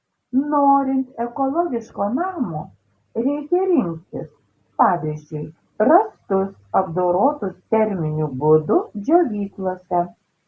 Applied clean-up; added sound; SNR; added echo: none; none; none; none.